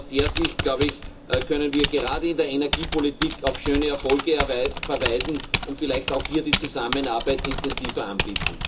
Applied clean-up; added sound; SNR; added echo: none; Typing; 3 dB; reverberation time 0.2 s.